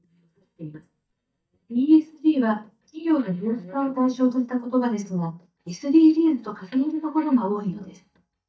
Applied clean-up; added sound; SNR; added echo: neural mask model DeepFilterNet 3.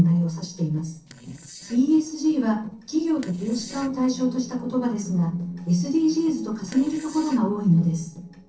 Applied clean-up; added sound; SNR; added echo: neural separator model SepFormer DNS4.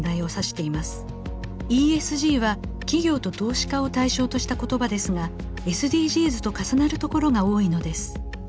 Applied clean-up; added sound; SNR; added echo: none; none; none; none.